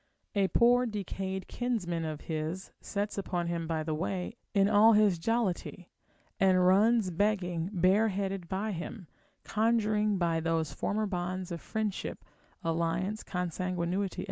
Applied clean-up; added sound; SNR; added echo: none; none; none; none.